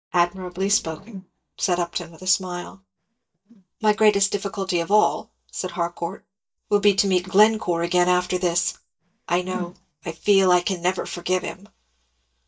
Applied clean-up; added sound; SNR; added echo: neural mask model DeepFilterNet 3.